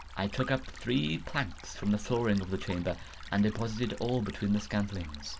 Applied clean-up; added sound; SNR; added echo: none; Stream; 13 dB; none.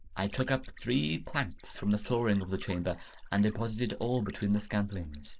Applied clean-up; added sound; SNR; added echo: neural mask model Resemble Enhance denoiser.